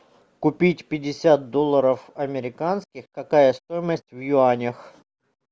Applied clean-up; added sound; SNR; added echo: none; none; none; none.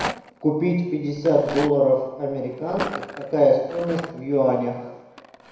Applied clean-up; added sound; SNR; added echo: none; Rattle; 13 dB; reverberation time 1.0 s.